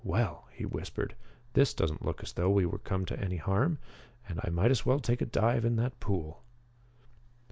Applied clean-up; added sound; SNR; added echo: none; none; none; none.